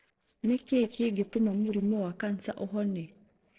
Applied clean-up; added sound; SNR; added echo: neural separator model SepFormer DNS4.